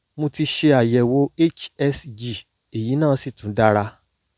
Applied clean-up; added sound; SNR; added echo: none; none; none; none.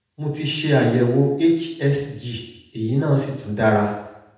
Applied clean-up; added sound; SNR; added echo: none; none; none; reverberation time 0.9 s.